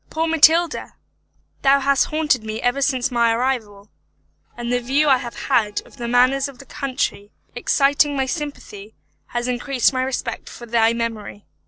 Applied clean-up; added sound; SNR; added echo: neural separator model SepFormer DNS4.